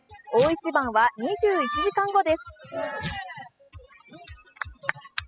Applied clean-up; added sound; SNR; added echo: classical method spectral subtraction.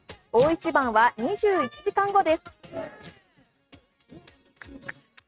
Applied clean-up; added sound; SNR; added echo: neural mask model RNNoise.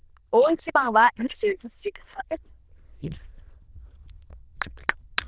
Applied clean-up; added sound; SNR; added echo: neural diffusion model UNIVERSE++.